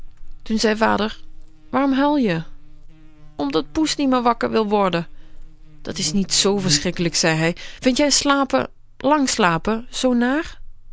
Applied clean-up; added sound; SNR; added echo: none; Buzz; 14 dB; none.